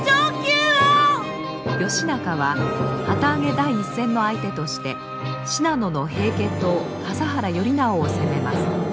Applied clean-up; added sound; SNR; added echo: none; none; none; none.